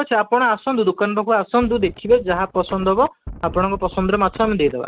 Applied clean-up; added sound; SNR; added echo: neural mask model RNNoise.